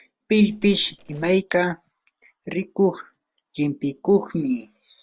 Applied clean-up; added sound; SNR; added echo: neural separator model SepFormer DNS4.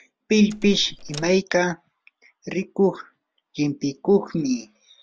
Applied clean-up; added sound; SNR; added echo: none; Door; 14 dB; none.